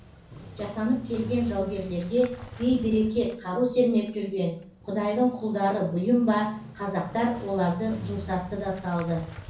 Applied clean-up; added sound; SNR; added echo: none; Motorcycle; 15 dB; reverberation time 0.6 s.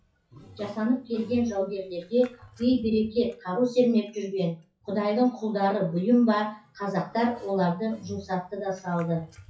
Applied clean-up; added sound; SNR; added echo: classical method WPE with log-MMSE.